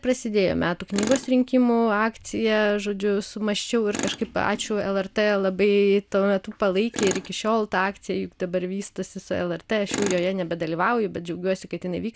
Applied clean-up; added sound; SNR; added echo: none; Tools; 15 dB; none.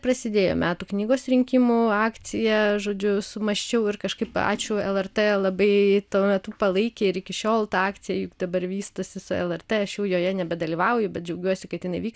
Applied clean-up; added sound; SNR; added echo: none; none; none; none.